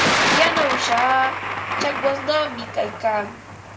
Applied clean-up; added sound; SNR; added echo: none; Thunder; 0 dB; reverberation time 0.3 s.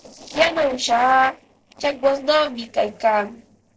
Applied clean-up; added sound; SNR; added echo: neural separator model SepFormer DNS4.